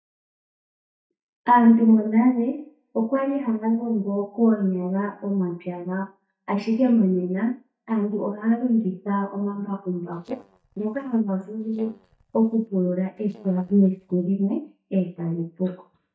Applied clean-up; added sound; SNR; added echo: neural mask model DeepFilterNet 3.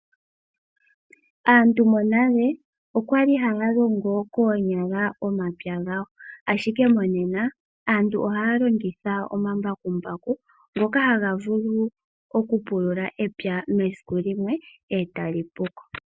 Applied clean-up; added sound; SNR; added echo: none; none; none; none.